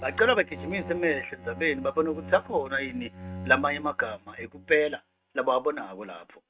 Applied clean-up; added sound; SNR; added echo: neural mask model RNNoise.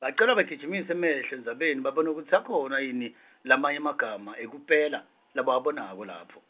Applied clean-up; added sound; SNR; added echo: none; none; none; none.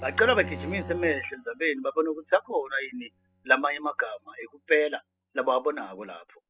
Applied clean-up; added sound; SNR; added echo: classical method spectral subtraction.